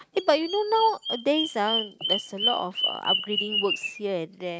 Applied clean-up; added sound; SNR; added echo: neural mask model RNNoise.